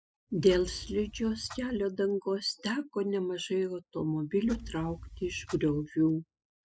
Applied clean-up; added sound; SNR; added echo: classical method spectral subtraction.